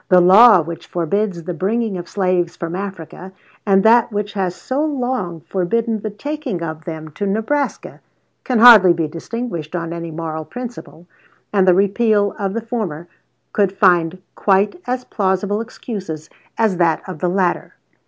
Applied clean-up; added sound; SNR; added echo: none; none; none; none.